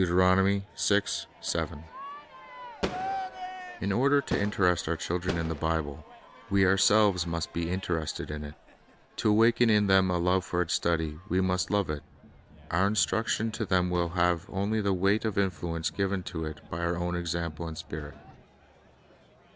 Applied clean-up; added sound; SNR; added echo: none; Crowd / Fireworks; 14 dB; none.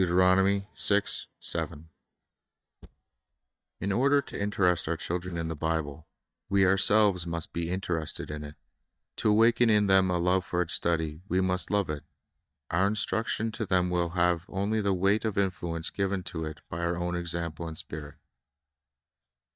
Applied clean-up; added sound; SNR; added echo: neural mask model DeepFilterNet 3.